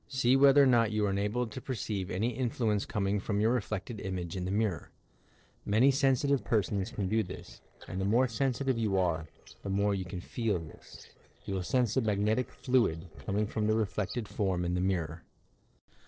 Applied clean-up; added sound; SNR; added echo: neural separator model SepFormer DNS4.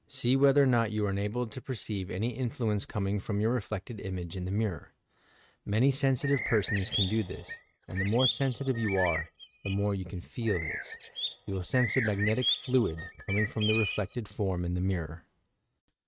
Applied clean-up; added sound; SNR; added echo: neural mask model RNNoise.